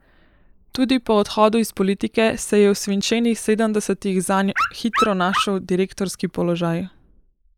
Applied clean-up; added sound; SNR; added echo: neural mask model Resemble Enhance denoiser.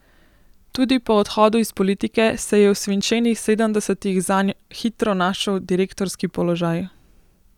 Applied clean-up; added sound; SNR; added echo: none; none; none; none.